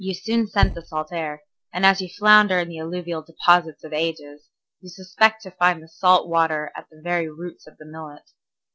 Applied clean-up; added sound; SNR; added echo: neural separator model SepFormer DNS4.